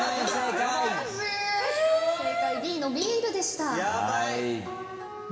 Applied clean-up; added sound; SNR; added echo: none; Cowbell; 17 dB; reverberation time 2.7 s.